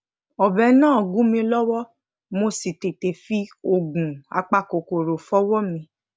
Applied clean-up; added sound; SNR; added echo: none; none; none; none.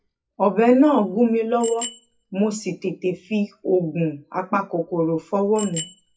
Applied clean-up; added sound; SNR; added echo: classical method WPE with log-MMSE.